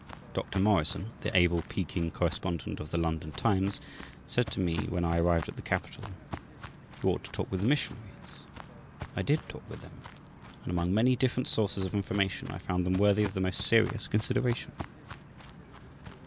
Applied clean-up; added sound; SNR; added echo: none; Walk, footsteps; 15 dB; none.